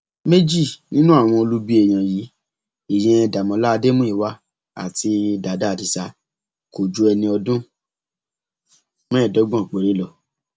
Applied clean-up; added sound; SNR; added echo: none; none; none; none.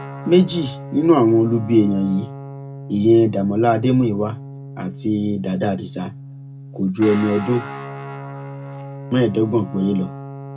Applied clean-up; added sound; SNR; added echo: none; Guitar; 13 dB; reverberation time 0.2 s.